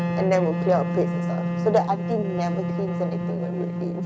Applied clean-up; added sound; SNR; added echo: neural mask model RNNoise.